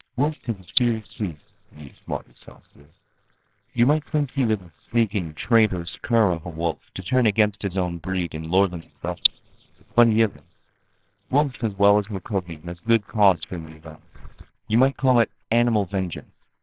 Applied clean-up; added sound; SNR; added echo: neural separator model SepFormer WHAMR!.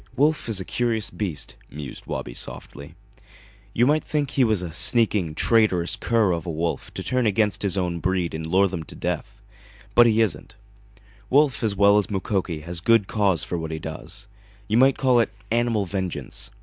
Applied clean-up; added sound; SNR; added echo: none; none; none; none.